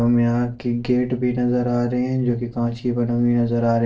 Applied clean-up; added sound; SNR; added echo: neural separator model SepFormer DNS4.